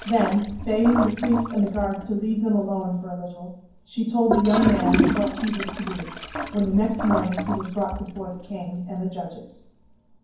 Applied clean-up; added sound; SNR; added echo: none; Toilet flush / Gurgling; 5 dB; reverberation time 0.9 s.